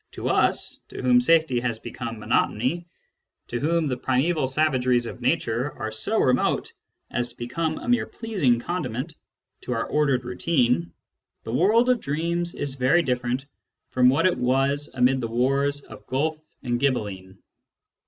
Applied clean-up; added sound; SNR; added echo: none; none; none; none.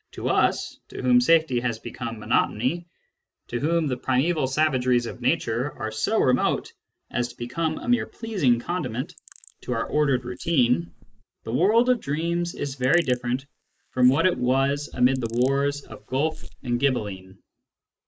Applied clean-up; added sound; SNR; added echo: neural mask model Resemble Enhance denoiser.